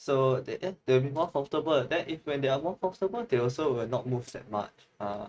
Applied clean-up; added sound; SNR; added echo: neural mask model RNNoise.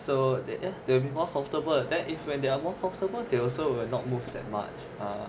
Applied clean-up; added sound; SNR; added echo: none; Hi-hat; 20 dB; none.